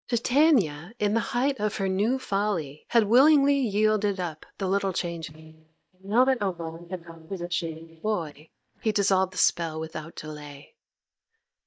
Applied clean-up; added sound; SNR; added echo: neural mask model DeepFilterNet 3.